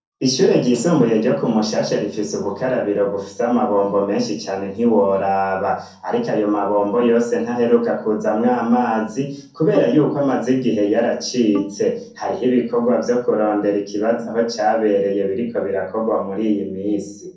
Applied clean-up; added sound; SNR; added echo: neural separator model SepFormer DNS4.